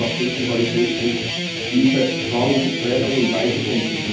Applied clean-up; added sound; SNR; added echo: none; Guitar; 3 dB; reverberation time 0.8 s.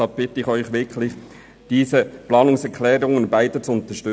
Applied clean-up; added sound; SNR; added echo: none; none; none; none.